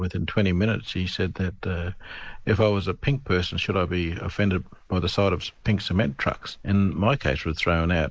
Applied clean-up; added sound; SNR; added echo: neural mask model Resemble Enhance denoiser.